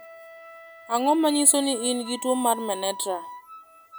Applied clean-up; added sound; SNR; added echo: none; Wind instrument, woodwind instrument; 17 dB; none.